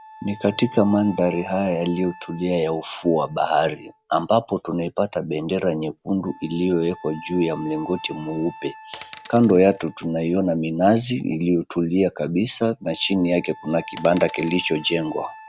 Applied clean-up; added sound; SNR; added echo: none; Coin (dropping) + Wind instrument, woodwind instrument; 19 dB; none.